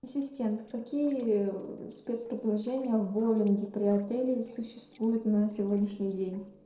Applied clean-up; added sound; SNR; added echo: neural separator model SepFormer DNS4.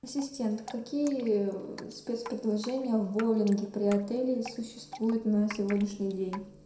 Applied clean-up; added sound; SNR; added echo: none; Drip; 19 dB; reverberation time 0.5 s.